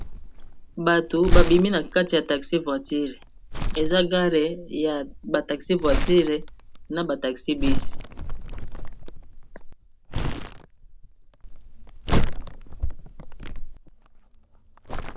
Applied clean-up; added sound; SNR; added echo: none; Crumpling, crinkling; -1 dB; none.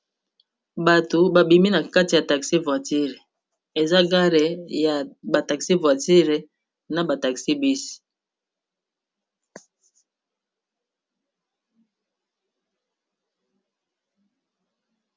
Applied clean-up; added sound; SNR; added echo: none; none; none; none.